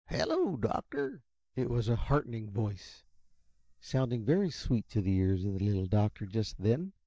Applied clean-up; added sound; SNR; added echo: neural mask model DeepFilterNet 3.